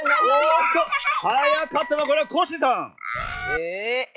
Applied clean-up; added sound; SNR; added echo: classical method log-MMSE.